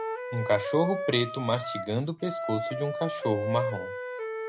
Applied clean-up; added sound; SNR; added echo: none; Wind instrument, woodwind instrument; 4 dB; none.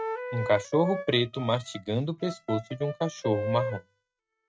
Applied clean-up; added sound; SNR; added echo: neural mask model RNNoise.